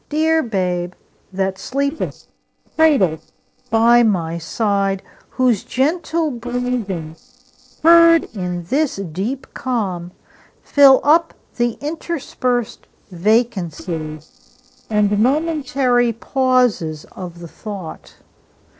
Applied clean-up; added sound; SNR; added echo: neural separator model SepFormer DNS4.